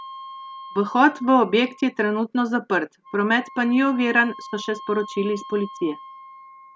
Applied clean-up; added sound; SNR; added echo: none; Wind instrument, woodwind instrument; 18 dB; none.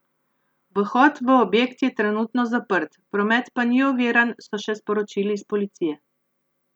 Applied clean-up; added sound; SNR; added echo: none; none; none; none.